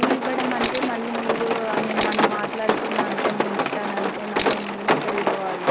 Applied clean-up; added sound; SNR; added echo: none; Camera + Rain; -5 dB; none.